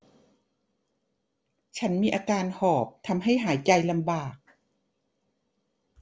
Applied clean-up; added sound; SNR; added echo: none; none; none; none.